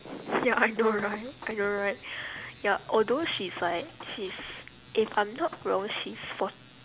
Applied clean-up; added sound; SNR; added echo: none; Walk, footsteps + Gunshot, gunfire; 19 dB; none.